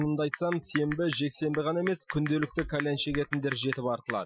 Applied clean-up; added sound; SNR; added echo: classical method Wiener filter.